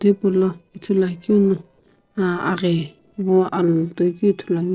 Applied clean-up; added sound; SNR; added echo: neural separator model SepFormer DNS4.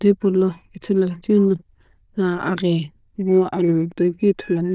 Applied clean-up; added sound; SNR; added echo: neural diffusion model UNIVERSE++.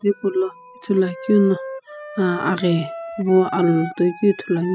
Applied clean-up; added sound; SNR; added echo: classical method spectral subtraction.